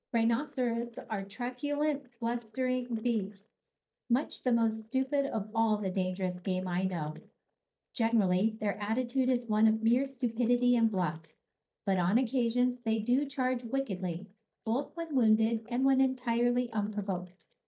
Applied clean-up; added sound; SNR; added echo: neural mask model DeepFilterNet 3.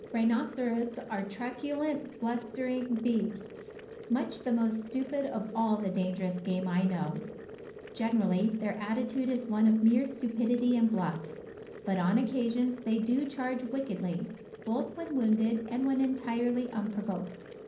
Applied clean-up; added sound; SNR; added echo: none; Boiling; 15 dB; reverberation time 0.6 s.